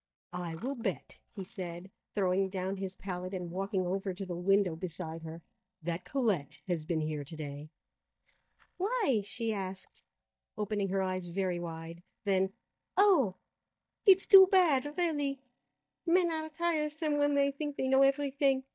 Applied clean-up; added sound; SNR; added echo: neural mask model DeepFilterNet 3.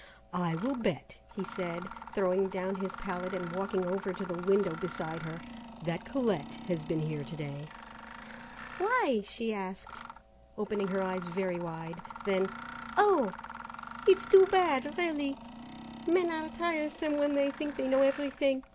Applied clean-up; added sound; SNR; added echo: none; Mechanisms; 14 dB; none.